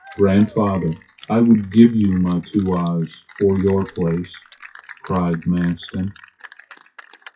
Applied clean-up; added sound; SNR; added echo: classical method WPE with log-MMSE.